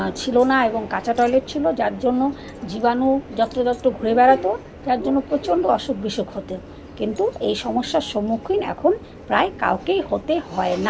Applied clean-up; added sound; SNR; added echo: none; Subway, metro, underground; 16 dB; none.